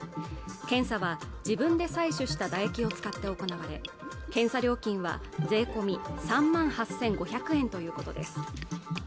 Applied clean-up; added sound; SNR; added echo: none; Bathtub (filling or washing) / Gurgling; 10 dB; none.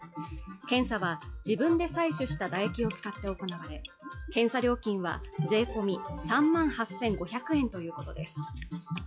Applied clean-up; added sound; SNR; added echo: classical method log-MMSE.